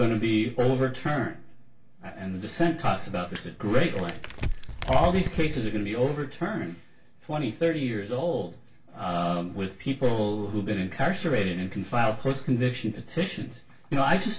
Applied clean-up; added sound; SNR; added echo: none; Crumpling, crinkling; 5 dB; reverberation time 0.2 s.